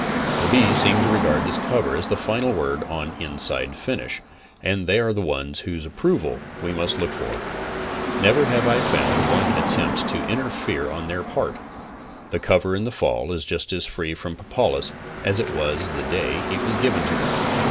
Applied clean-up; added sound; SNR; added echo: none; Car passing by / Traffic noise, roadway noise; 2 dB; none.